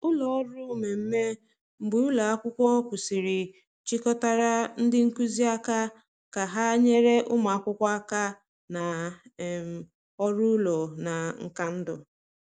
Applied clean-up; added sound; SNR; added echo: none; none; none; none.